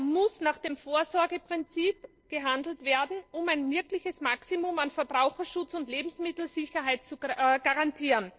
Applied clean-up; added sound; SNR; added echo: neural separator model SepFormer DNS4.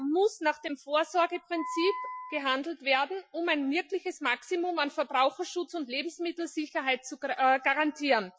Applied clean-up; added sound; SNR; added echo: classical method Wiener filter.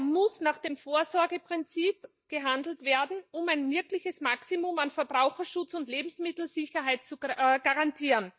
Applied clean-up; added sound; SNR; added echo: neural mask model DeepFilterNet 3.